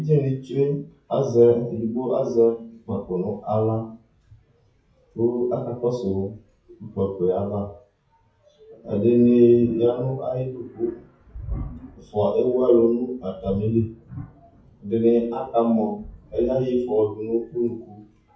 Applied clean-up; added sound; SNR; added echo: classical method WPE with log-MMSE.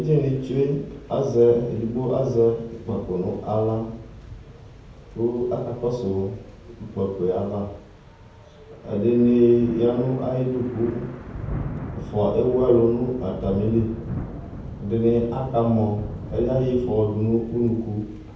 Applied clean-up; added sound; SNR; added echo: none; Thunder / Rain; 13 dB; reverberation time 0.9 s.